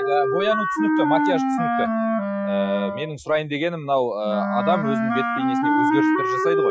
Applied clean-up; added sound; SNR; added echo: classical method Wiener filter.